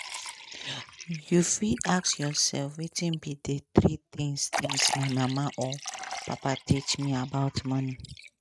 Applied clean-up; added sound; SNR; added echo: neural mask model RNNoise.